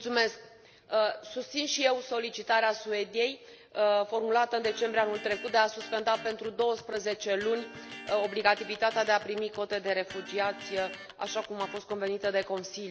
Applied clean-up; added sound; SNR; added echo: none; Electric guitar; 16 dB; none.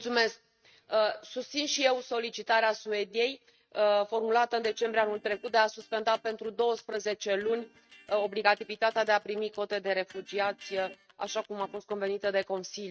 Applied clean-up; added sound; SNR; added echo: neural mask model RNNoise.